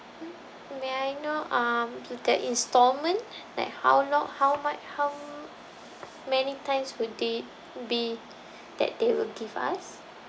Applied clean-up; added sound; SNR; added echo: none; none; none; none.